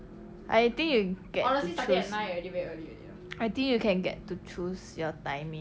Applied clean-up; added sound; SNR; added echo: none; none; none; none.